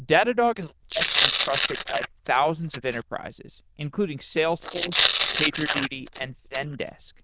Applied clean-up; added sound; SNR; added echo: neural diffusion model UNIVERSE++.